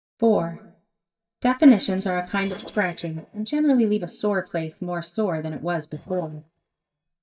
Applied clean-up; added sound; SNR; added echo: neural mask model DeepFilterNet 3.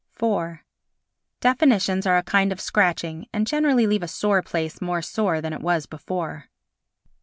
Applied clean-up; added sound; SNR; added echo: none; none; none; none.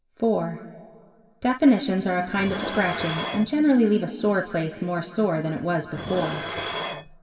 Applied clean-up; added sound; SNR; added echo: none; Dishes, pots, and pans; 10 dB; reverberation time 1.8 s.